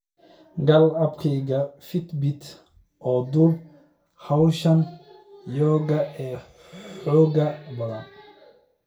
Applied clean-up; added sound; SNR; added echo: none; none; none; reverberation time 0.2 s.